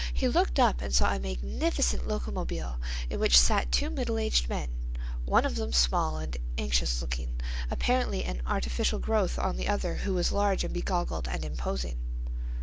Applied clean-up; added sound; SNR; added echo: none; none; none; none.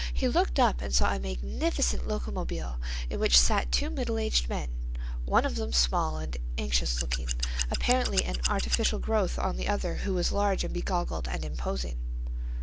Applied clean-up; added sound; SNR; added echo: none; Scissors; 7 dB; none.